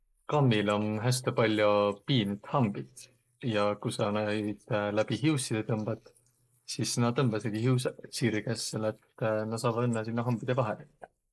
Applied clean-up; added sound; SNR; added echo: neural mask model Resemble Enhance denoiser.